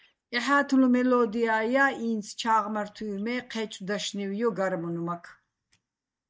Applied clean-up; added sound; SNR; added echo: neural mask model DeepFilterNet 3.